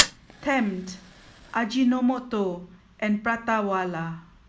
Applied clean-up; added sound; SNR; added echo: none; Fire; 8 dB; none.